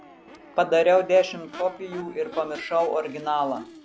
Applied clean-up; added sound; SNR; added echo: none; Crowd / Race car, auto racing / Accelerating, revving, vroom; 18 dB; none.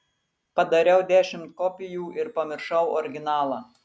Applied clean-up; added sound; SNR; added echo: none; none; none; none.